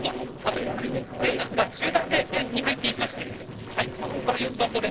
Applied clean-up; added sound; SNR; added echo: neural separator model SepFormer DNS4.